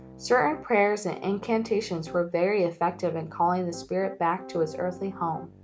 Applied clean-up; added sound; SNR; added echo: none; Piano; 18 dB; none.